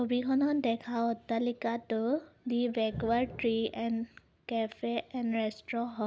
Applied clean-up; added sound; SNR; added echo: none; none; none; none.